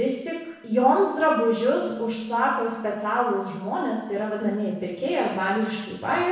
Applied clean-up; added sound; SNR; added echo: neural separator model SepFormer DNS4.